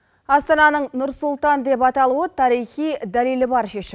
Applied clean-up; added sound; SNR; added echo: none; none; none; none.